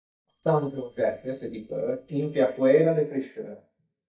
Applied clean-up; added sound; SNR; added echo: neural mask model DeepFilterNet 3.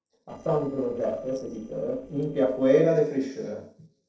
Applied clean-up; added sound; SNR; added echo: neural separator model SepFormer DNS4.